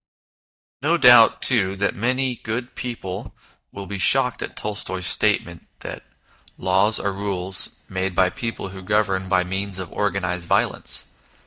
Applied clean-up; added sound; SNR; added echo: neural mask model DeepFilterNet 3.